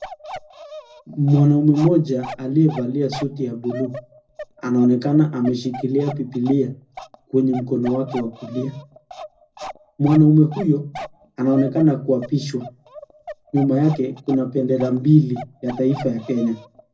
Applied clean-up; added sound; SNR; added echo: none; Bark; 17 dB; reverberation time 0.4 s.